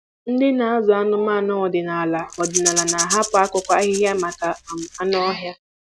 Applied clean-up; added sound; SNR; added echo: none; Rattle / Rattle (instrument); 7 dB; none.